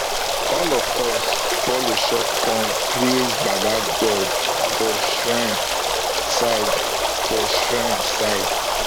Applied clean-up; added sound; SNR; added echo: none; Stream; -4 dB; none.